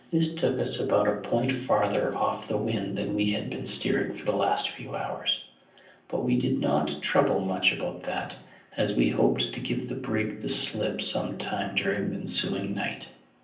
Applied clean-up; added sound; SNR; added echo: none; none; none; reverberation time 0.6 s.